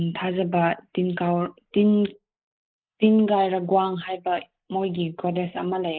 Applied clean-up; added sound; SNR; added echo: neural mask model Resemble Enhance denoiser.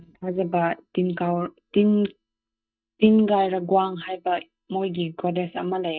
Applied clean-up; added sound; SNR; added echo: neural mask model DeepFilterNet 3.